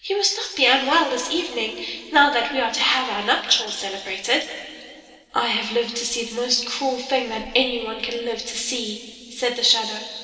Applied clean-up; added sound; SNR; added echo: none; none; none; reverberation time 2.5 s.